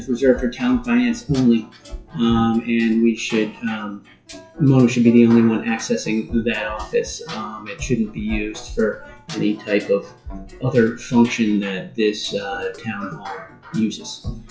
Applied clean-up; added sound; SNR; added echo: classical method WPE with log-MMSE.